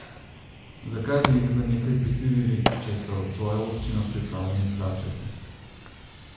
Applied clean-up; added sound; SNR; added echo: none; Fire; 8 dB; reverberation time 0.9 s.